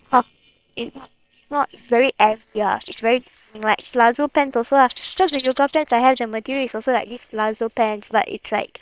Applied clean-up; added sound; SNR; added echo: neural separator model SepFormer WHAM!.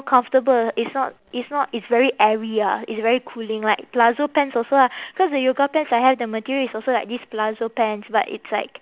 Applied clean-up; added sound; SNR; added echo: none; none; none; none.